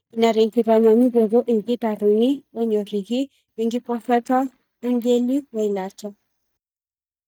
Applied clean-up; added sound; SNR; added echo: neural mask model DeepFilterNet 3.